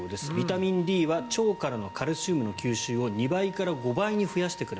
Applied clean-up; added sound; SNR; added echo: none; Wind instrument, woodwind instrument; 17 dB; none.